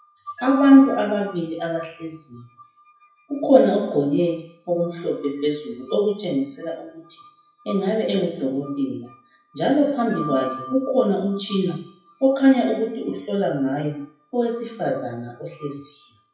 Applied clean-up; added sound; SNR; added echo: classical method WPE with log-MMSE.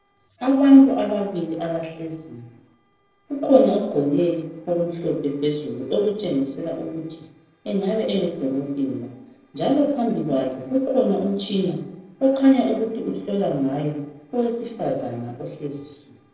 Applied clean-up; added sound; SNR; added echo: neural separator model SepFormer DNS4.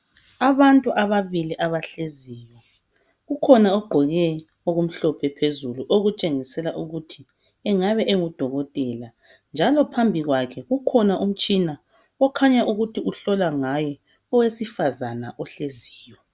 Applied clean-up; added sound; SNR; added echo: none; none; none; none.